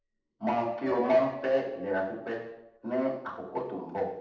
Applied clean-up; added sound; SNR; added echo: neural separator model SepFormer DNS4.